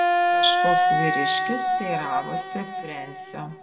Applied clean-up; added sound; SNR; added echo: none; Wind instrument, woodwind instrument; -4 dB; reverberation time 1.0 s.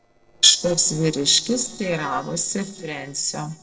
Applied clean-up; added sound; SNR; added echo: neural separator model SepFormer DNS4.